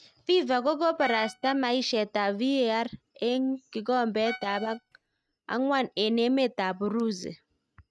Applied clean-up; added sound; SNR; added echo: neural mask model RNNoise.